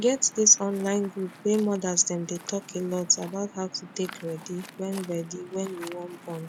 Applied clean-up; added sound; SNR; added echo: none; Waves, surf; 18 dB; none.